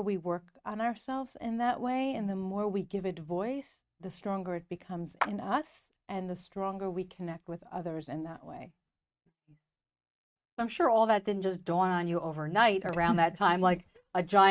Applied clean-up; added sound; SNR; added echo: neural mask model RNNoise.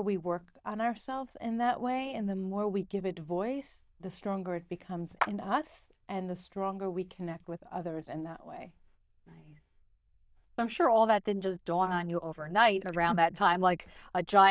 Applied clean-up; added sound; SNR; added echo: neural diffusion model UNIVERSE++.